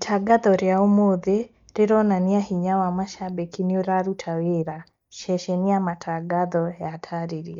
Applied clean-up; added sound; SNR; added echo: neural mask model DeepFilterNet 3.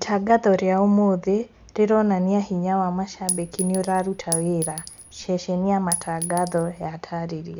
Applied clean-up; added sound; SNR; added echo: none; Chink, clink; 9 dB; none.